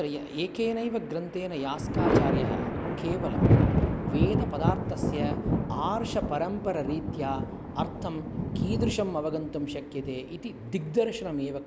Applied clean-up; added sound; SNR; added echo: none; Thunder; -2 dB; none.